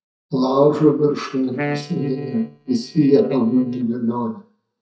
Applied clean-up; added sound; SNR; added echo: neural mask model DeepFilterNet 3.